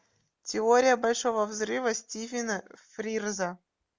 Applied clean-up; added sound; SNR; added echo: none; none; none; none.